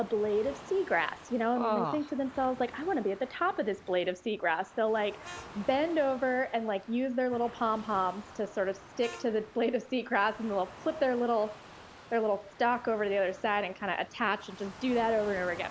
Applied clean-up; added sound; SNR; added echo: none; Harmonica + Waves, surf; 18 dB; none.